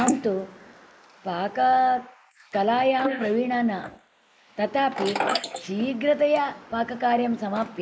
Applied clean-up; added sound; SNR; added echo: neural mask model Resemble Enhance denoiser.